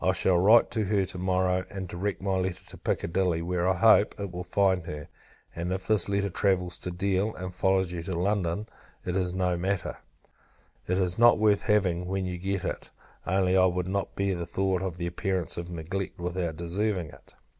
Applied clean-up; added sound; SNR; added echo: none; none; none; none.